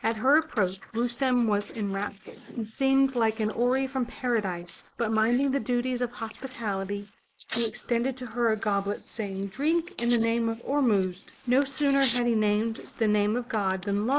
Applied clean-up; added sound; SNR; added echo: neural mask model Resemble Enhance denoiser.